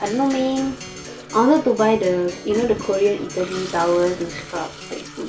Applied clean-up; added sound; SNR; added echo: none; Toilet flush + Acoustic guitar; 14 dB; none.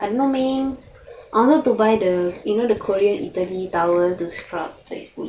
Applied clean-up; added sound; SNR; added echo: none; none; none; none.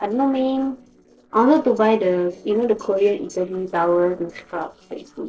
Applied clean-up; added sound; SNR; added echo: neural separator model SepFormer DNS4.